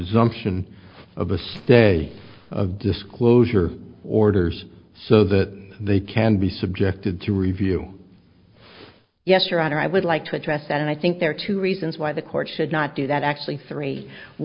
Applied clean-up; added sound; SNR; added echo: neural separator model SepFormer DNS4.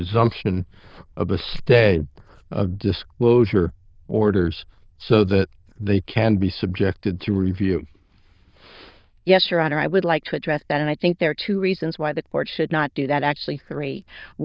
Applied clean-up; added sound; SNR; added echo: neural diffusion model UNIVERSE++.